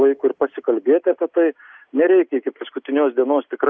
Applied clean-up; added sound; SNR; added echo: none; none; none; none.